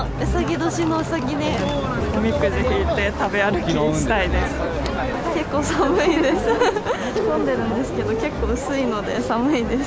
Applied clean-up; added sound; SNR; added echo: none; none; none; none.